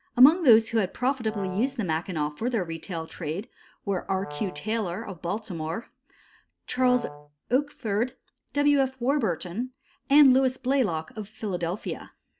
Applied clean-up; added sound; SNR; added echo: none; Brass instrument; 16 dB; none.